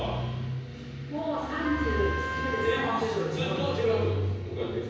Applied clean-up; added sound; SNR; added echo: none; Wind instrument, woodwind instrument; 7 dB; reverberation time 1.1 s.